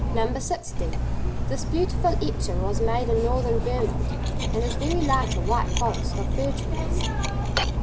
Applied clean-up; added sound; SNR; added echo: none; Cutlery, silverware; -4 dB; none.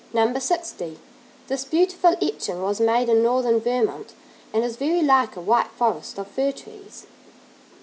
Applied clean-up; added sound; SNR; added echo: none; none; none; none.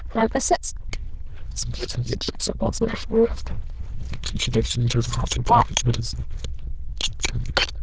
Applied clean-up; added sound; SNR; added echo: neural diffusion model UNIVERSE++.